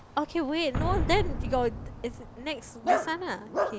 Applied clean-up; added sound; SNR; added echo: none; Boom + Dog; 0 dB; none.